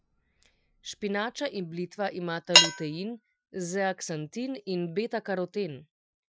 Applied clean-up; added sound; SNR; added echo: classical method Wiener filter.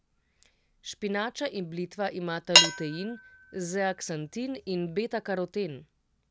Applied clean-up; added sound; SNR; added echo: none; Cutlery, silverware / Dishes, pots, and pans; -5 dB; none.